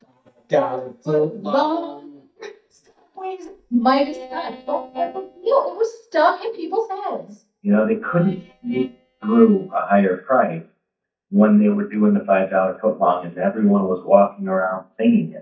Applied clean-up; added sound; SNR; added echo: neural mask model DeepFilterNet 3.